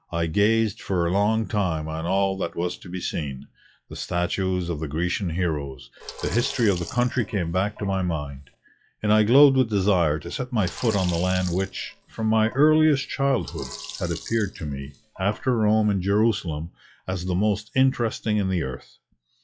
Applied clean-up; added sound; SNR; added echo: classical method log-MMSE.